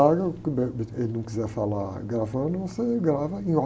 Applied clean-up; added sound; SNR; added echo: none; none; none; none.